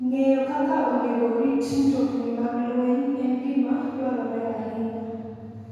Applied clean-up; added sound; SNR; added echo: none; none; none; reverberation time 2.2 s.